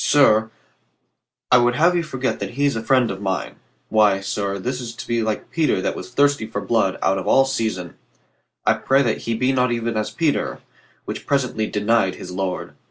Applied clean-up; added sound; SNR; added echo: none; none; none; none.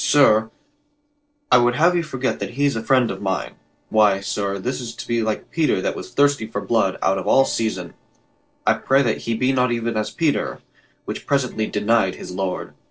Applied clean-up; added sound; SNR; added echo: neural separator model SepFormer DNS4.